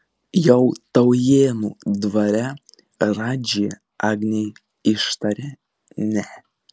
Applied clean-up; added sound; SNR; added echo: none; none; none; none.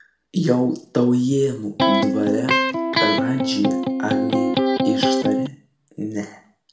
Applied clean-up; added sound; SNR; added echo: none; Electric guitar; -4 dB; reverberation time 0.4 s.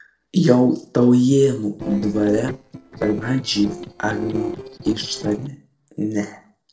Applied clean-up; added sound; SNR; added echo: neural separator model SepFormer DNS4.